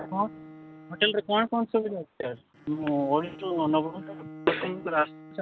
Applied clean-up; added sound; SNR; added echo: none; Bowed string instrument; 17 dB; none.